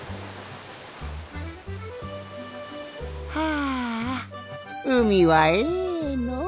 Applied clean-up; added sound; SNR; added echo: none; none; none; none.